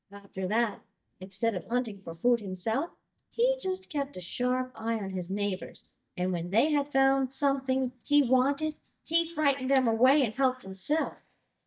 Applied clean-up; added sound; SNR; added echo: neural mask model DeepFilterNet 3.